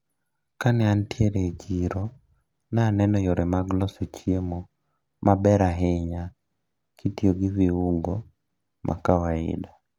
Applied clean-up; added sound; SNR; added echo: none; none; none; none.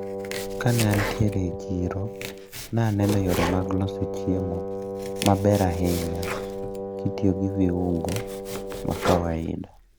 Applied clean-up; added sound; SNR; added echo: none; Domestic sounds, home sounds + Wind instrument, woodwind instrument; 5 dB; none.